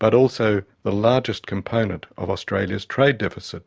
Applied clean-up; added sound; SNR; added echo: none; none; none; none.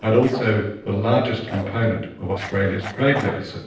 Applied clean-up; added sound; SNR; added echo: neural separator model SepFormer DNS4.